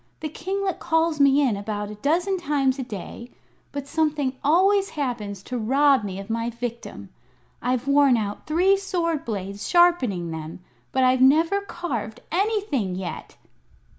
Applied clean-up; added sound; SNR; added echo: none; none; none; none.